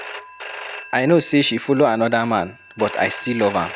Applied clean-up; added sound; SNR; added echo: none; Telephone; 9 dB; none.